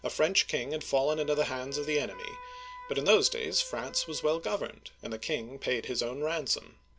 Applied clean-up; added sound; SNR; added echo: none; Wind instrument, woodwind instrument; 20 dB; none.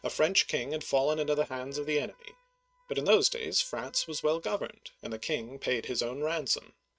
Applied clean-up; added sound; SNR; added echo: neural mask model RNNoise.